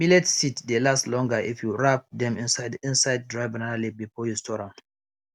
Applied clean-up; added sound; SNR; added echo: none; none; none; none.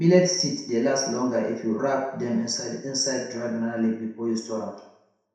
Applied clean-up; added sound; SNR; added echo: none; none; none; reverberation time 0.7 s.